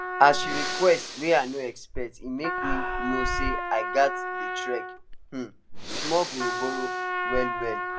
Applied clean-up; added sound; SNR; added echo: none; Breathing + Trumpet; 3 dB; none.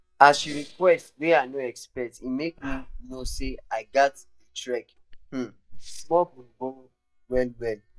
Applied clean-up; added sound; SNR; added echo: neural mask model DeepFilterNet 3.